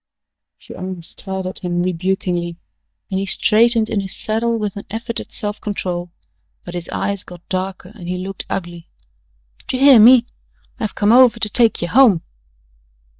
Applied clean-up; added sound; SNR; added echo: neural mask model DeepFilterNet 3.